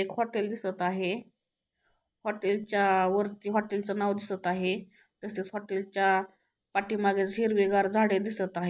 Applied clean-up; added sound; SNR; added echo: neural mask model DeepFilterNet 3.